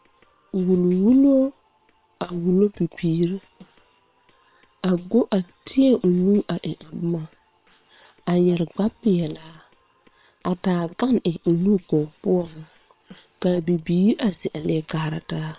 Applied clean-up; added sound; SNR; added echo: neural separator model SepFormer WHAM!.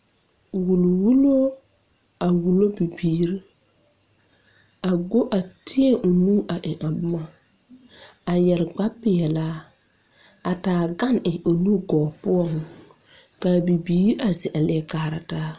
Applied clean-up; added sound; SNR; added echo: none; none; none; none.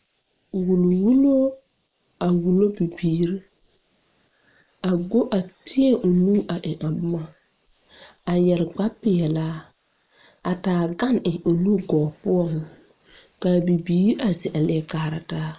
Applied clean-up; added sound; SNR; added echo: neural mask model Resemble Enhance denoiser.